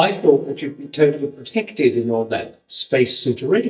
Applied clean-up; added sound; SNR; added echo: neural mask model DeepFilterNet 3.